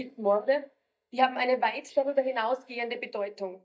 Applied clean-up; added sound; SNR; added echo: neural mask model DeepFilterNet 3.